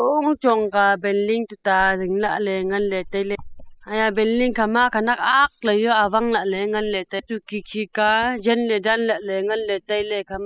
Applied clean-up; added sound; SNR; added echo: classical method spectral subtraction.